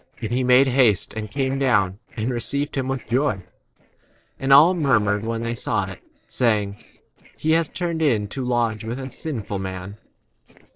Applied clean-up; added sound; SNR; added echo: neural separator model SepFormer DNS4.